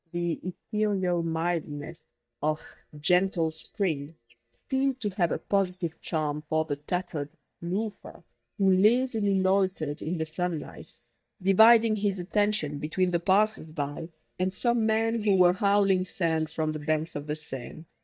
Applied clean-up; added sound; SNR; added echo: neural mask model DeepFilterNet 3.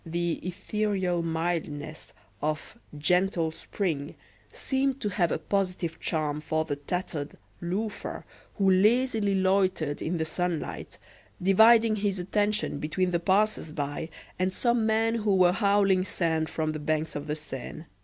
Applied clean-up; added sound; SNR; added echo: none; none; none; none.